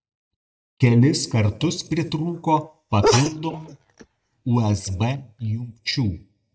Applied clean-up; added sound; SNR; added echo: neural mask model DeepFilterNet 3.